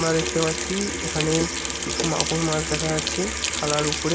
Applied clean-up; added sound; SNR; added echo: none; Sink (filling or washing) / Water tap, faucet; 0 dB; none.